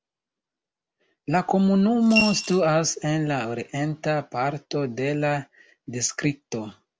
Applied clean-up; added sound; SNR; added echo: none; Coin (dropping) / Glass; 3 dB; none.